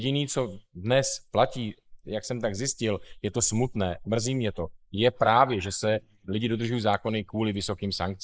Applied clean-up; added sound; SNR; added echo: neural mask model Resemble Enhance denoiser.